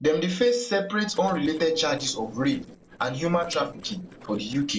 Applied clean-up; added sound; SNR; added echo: neural separator model SepFormer DNS4.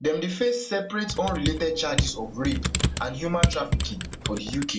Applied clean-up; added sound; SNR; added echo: none; Computer keyboard; 0 dB; reverberation time 0.2 s.